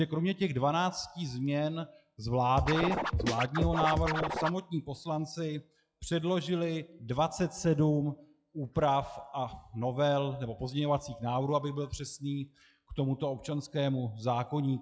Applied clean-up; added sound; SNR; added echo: classical method log-MMSE.